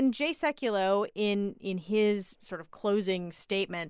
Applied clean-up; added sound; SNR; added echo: none; none; none; none.